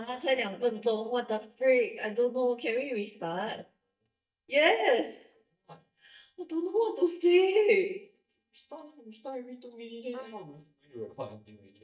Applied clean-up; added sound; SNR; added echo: neural mask model DeepFilterNet 3.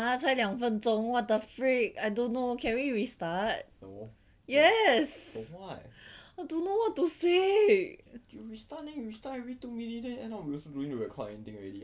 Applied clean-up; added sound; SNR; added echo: none; none; none; none.